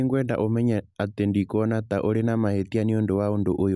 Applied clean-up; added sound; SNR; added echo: none; none; none; none.